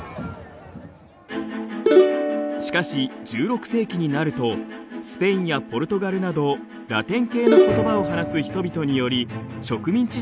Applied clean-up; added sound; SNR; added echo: none; Plucked string instrument; -3 dB; none.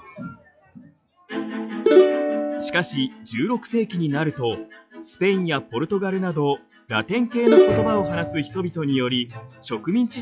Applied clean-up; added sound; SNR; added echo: classical method log-MMSE.